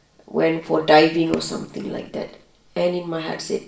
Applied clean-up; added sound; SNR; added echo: none; Fireworks; 19 dB; reverberation time 0.5 s.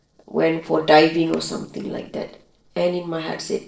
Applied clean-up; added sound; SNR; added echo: neural separator model SepFormer DNS4.